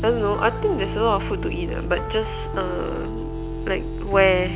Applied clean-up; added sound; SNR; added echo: none; Piano; 4 dB; none.